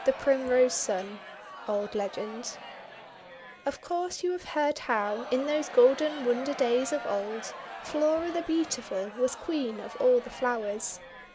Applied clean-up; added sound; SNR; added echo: none; Crowd; 14 dB; none.